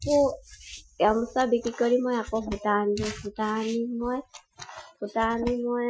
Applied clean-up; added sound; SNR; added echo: classical method Wiener filter.